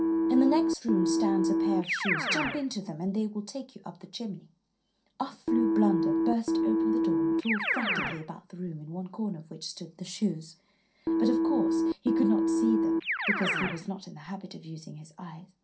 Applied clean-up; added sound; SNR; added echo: none; Keyboard (musical); -3 dB; reverberation time 0.3 s.